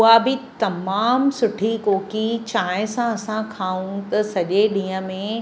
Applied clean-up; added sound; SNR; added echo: none; none; none; none.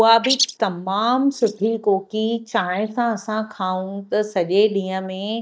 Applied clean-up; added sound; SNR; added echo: neural mask model DeepFilterNet 3.